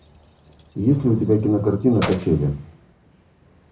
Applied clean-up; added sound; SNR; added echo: none; Keys jangling; 17 dB; reverberation time 0.4 s.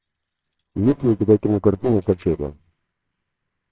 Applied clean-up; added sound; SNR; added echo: neural separator model SepFormer WHAMR!.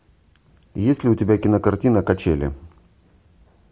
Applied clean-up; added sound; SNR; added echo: none; none; none; none.